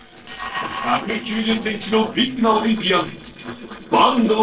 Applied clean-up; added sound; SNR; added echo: neural separator model SepFormer DNS4.